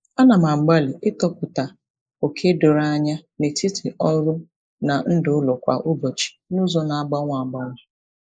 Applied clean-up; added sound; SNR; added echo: neural mask model Resemble Enhance denoiser.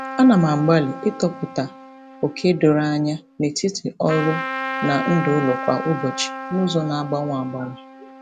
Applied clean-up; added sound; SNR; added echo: none; Trumpet; 10 dB; none.